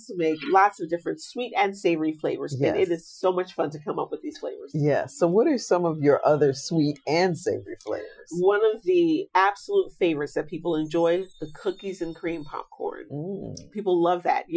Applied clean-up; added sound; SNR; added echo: classical method Wiener filter.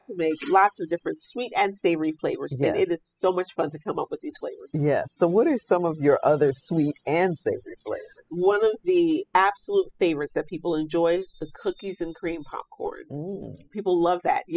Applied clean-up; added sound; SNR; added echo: classical method spectral subtraction.